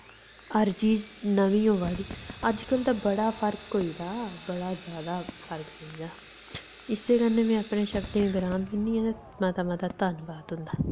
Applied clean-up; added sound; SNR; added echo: none; Sawing + Crowd / Fireworks; 16 dB; none.